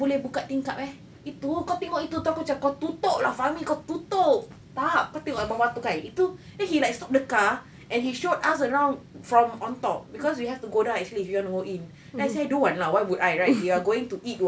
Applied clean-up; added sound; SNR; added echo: none; none; none; none.